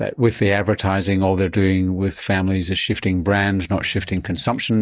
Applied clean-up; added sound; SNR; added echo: neural mask model DeepFilterNet 3.